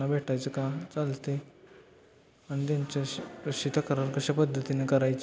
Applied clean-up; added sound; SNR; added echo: none; none; none; none.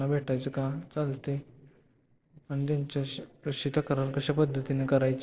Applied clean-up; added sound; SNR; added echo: neural separator model SepFormer DNS4.